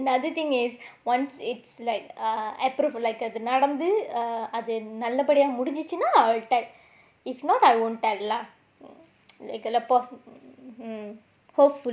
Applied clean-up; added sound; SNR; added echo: none; none; none; none.